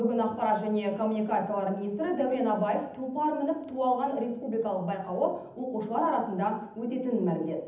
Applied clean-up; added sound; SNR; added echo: none; none; none; reverberation time 0.8 s.